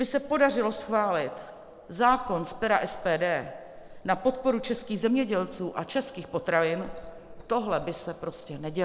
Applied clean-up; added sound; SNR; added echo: none; Liquid; 19 dB; none.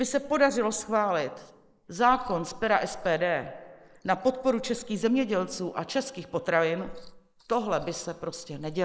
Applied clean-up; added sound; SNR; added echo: neural mask model Resemble Enhance denoiser.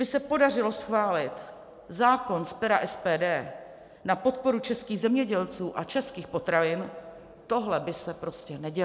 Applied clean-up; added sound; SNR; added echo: none; none; none; none.